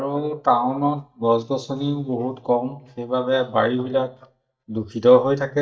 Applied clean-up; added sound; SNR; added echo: neural mask model DeepFilterNet 3.